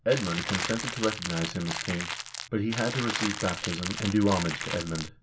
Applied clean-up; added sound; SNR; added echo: none; Crackle; 5 dB; reverberation time 0.2 s.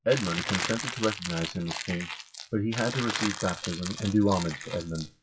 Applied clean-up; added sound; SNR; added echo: classical method WPE with log-MMSE.